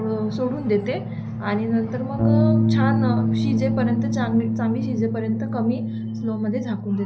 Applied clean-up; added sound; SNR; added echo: none; Bass guitar; -2 dB; none.